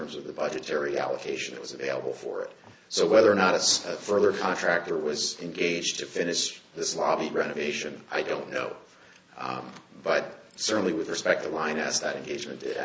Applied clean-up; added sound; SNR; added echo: none; none; none; none.